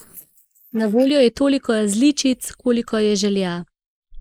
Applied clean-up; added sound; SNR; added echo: neural mask model Resemble Enhance denoiser.